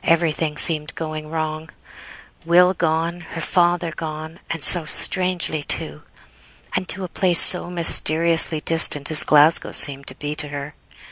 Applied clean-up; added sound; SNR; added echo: none; none; none; none.